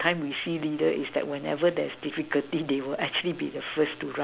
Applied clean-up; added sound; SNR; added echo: none; none; none; none.